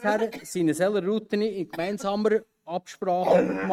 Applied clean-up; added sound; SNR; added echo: neural mask model RNNoise.